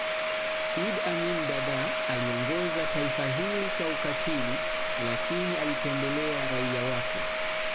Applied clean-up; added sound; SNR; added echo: none; Domestic sounds, home sounds; -4 dB; none.